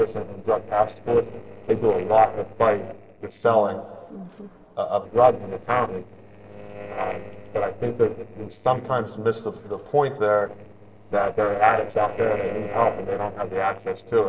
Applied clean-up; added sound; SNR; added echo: neural separator model SepFormer DNS4.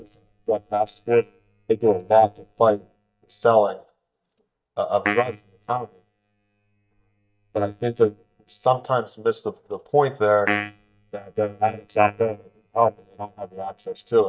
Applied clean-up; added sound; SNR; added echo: neural mask model DeepFilterNet 3.